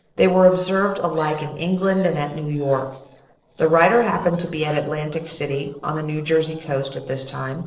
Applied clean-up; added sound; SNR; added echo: neural separator model SepFormer DNS4.